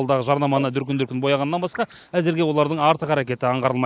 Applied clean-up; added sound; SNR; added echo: neural mask model Resemble Enhance denoiser.